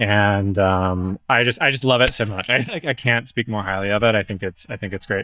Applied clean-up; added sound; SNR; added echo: neural mask model DeepFilterNet 3.